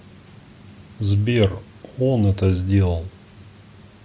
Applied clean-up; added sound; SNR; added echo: none; none; none; none.